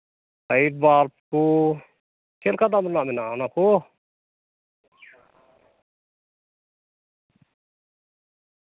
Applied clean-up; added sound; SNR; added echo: none; none; none; none.